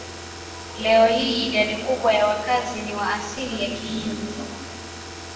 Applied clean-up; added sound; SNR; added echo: none; Car; 13 dB; reverberation time 1.0 s.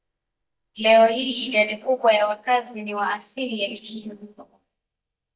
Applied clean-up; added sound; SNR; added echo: neural mask model DeepFilterNet 3.